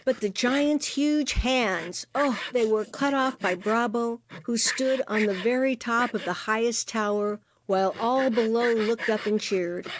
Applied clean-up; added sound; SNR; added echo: neural mask model Resemble Enhance denoiser.